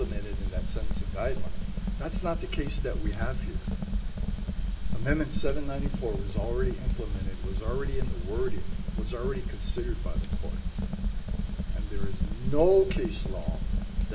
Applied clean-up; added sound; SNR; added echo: none; Fire; -5 dB; reverberation time 0.6 s.